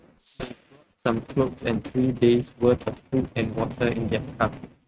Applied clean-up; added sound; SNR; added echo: neural mask model RNNoise.